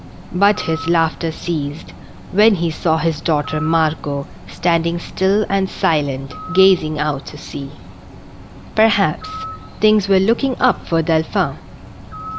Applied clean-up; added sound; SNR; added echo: none; Bird; 14 dB; none.